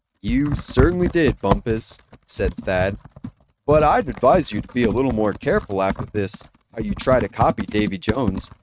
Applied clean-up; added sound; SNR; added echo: neural mask model RNNoise.